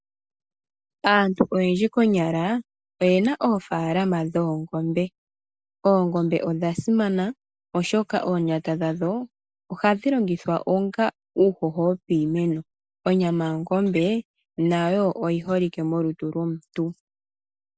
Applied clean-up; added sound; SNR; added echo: none; none; none; none.